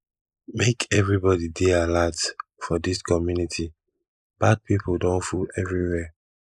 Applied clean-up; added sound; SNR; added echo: neural mask model Resemble Enhance denoiser.